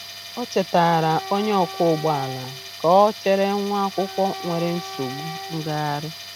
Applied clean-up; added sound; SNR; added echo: none; Tools + Wind instrument, woodwind instrument; 12 dB; none.